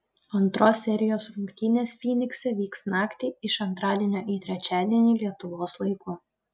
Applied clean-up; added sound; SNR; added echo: none; none; none; none.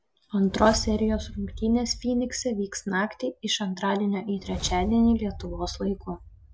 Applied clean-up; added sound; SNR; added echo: none; Whoosh, swoosh, swish; 12 dB; none.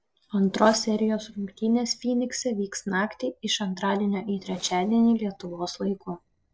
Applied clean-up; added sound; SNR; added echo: neural separator model SepFormer DNS4.